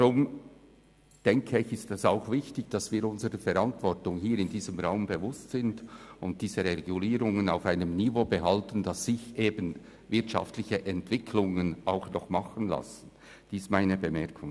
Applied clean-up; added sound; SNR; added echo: none; none; none; none.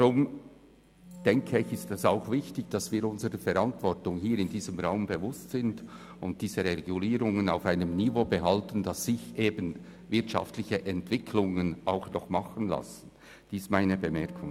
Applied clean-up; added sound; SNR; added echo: none; Wind instrument, woodwind instrument; 19 dB; none.